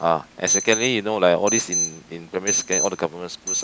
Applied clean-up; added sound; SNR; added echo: none; Alarm; 4 dB; none.